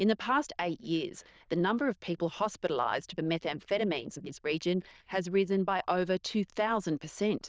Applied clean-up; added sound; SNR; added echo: neural diffusion model UNIVERSE++.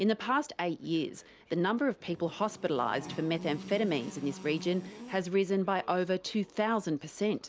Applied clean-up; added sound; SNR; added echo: none; Buzz; 14 dB; none.